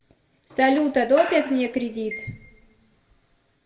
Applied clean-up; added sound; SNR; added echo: none; Squeak / Screech; 15 dB; reverberation time 0.5 s.